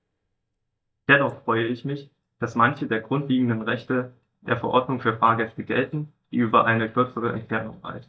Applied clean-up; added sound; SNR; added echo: neural mask model DeepFilterNet 3.